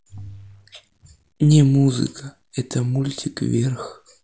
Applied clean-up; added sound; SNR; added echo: none; none; none; none.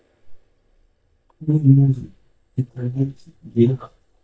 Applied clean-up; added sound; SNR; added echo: neural mask model DeepFilterNet 3.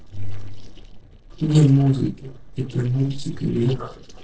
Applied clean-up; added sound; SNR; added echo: neural separator model SepFormer DNS4.